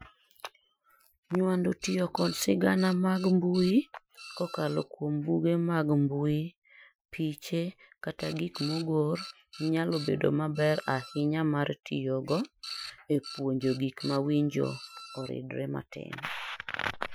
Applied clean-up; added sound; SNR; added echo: classical method Wiener filter.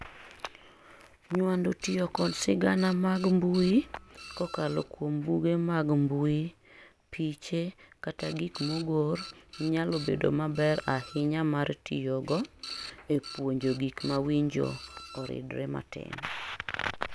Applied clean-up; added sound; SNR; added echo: none; Printer; 15 dB; none.